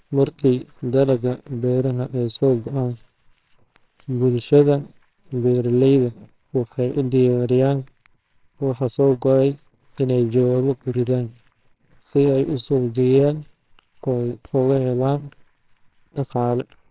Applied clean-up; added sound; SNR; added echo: neural separator model SepFormer WHAMR!.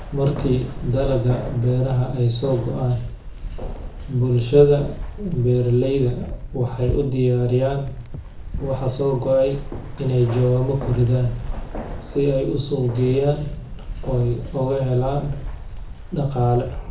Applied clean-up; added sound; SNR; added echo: none; Keys jangling; 10 dB; reverberation time 0.5 s.